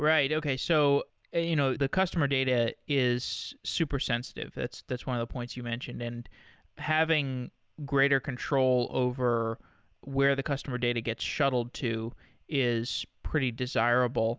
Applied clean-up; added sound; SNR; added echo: none; none; none; none.